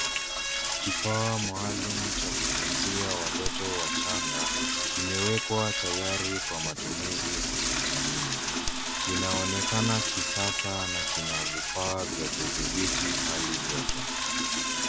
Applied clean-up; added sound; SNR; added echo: none; Toilet flush / Door; -5 dB; none.